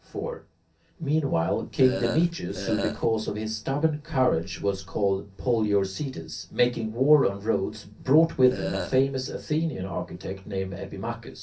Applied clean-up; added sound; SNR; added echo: none; Burping, eructation; 6 dB; reverberation time 0.3 s.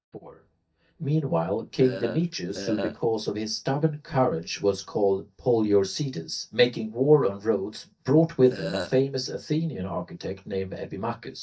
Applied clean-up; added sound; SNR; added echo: neural mask model DeepFilterNet 3.